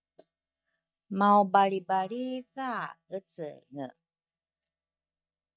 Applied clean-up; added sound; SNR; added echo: neural mask model DeepFilterNet 3.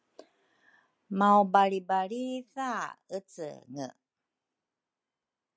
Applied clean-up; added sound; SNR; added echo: none; none; none; none.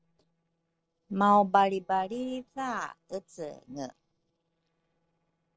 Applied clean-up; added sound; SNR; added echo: neural separator model SepFormer DNS4.